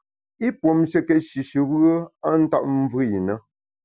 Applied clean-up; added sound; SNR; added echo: none; none; none; none.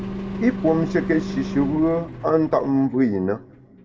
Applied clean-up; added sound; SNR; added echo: none; Engine; 10 dB; reverberation time 1.1 s.